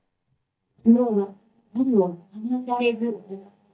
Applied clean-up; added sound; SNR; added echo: neural mask model DeepFilterNet 3.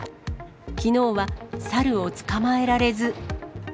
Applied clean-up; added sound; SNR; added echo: none; none; none; none.